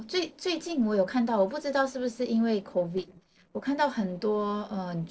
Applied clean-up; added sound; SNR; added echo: neural separator model SepFormer DNS4.